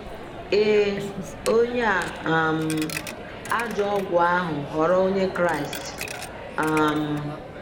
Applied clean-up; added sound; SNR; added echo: none; Coin (dropping); 11 dB; none.